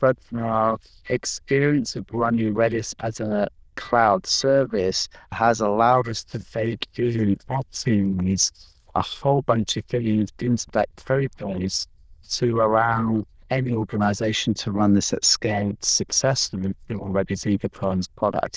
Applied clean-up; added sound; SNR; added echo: neural diffusion model UNIVERSE++.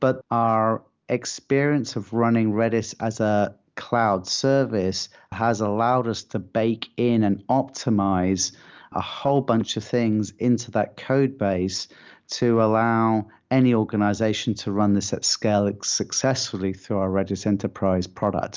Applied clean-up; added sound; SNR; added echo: none; none; none; none.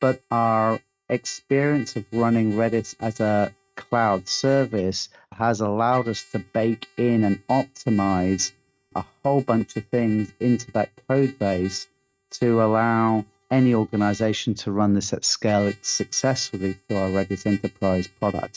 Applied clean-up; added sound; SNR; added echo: neural mask model RNNoise.